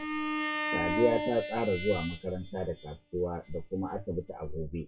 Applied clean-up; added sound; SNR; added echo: classical method WPE with log-MMSE.